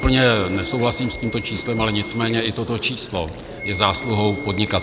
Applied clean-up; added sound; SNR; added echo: none; Wind instrument, woodwind instrument + Chewing, mastication; 11 dB; none.